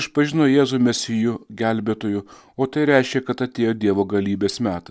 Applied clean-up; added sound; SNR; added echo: none; none; none; none.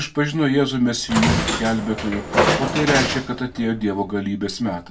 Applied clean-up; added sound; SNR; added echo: none; Train; 3 dB; reverberation time 0.2 s.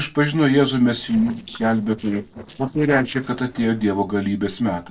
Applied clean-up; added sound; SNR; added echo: neural separator model SepFormer DNS4.